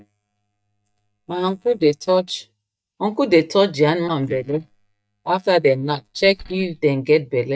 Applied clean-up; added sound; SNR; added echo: neural mask model DeepFilterNet 3.